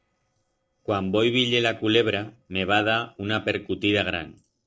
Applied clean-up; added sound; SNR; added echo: neural separator model SepFormer DNS4.